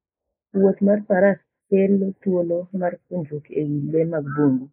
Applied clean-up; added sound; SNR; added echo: neural mask model Resemble Enhance denoiser.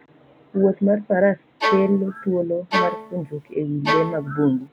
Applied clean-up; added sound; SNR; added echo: none; Bowed string instrument; 4 dB; none.